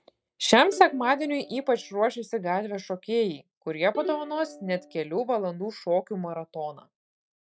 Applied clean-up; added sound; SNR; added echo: neural mask model DeepFilterNet 3.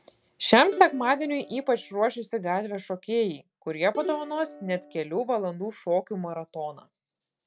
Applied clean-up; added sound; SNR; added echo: none; Plucked string instrument; 14 dB; none.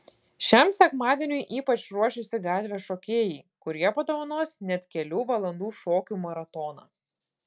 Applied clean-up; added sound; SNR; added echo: none; none; none; none.